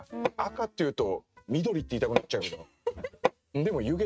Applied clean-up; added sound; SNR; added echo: neural mask model RNNoise.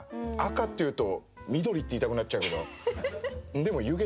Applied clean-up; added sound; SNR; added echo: none; none; none; none.